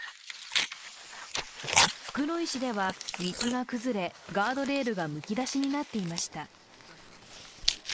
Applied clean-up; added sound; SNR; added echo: neural mask model Resemble Enhance denoiser.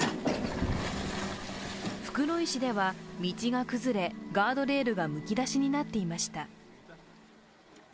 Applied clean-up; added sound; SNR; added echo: none; none; none; none.